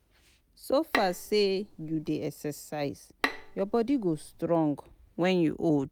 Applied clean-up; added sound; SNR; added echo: none; Bowed string instrument; 8 dB; none.